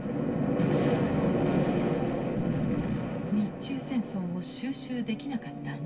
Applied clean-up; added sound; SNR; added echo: none; none; none; reverberation time 0.2 s.